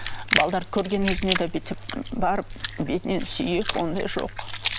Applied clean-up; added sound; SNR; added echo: none; Chewing, mastication; 1 dB; none.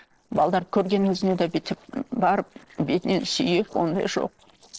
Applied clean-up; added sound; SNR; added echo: neural separator model SepFormer DNS4.